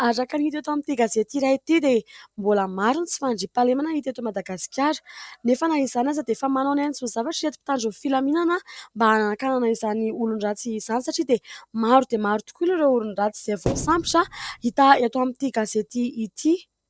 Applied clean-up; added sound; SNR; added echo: neural separator model SepFormer DNS4.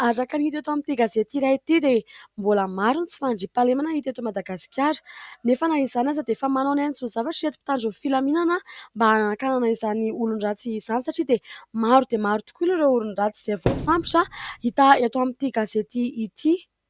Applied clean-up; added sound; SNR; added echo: none; Thump, thud; 7 dB; none.